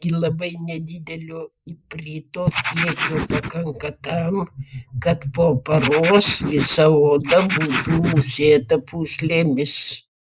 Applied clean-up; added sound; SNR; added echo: neural mask model Resemble Enhance denoiser.